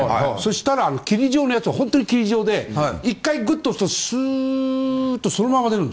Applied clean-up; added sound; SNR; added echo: none; none; none; none.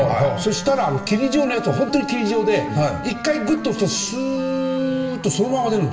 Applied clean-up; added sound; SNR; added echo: none; Wind instrument, woodwind instrument; 11 dB; reverberation time 2.9 s.